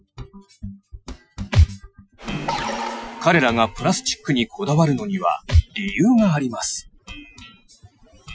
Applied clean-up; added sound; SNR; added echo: classical method Wiener filter.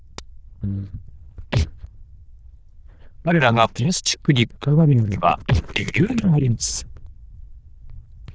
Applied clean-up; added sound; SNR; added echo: neural diffusion model UNIVERSE++.